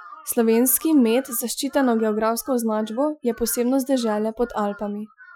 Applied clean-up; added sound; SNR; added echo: classical method Wiener filter.